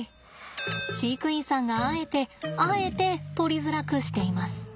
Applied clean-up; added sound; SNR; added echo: none; none; none; none.